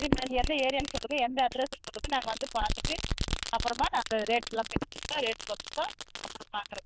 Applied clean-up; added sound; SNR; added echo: neural diffusion model UNIVERSE++.